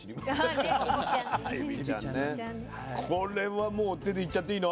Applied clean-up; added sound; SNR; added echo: none; none; none; none.